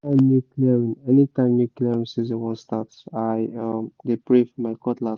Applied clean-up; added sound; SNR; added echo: none; none; none; none.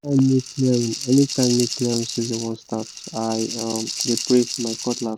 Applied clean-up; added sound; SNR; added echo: none; Rattle (instrument); 9 dB; none.